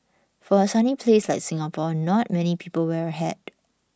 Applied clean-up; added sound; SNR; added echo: none; none; none; none.